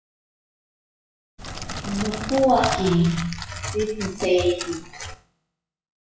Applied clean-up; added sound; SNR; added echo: classical method WPE with log-MMSE.